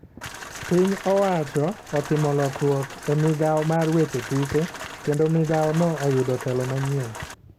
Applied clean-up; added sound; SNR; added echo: none; Rain; 13 dB; none.